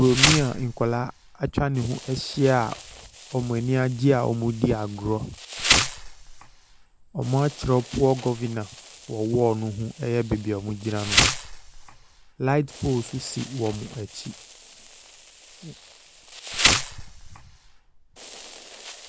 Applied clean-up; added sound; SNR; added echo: none; Insect; 4 dB; none.